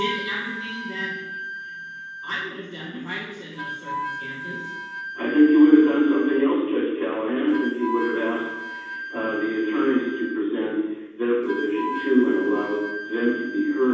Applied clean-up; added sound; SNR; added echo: none; Wind instrument, woodwind instrument; 11 dB; reverberation time 1.2 s.